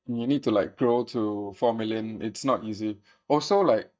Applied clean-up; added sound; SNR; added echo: neural mask model DeepFilterNet 3.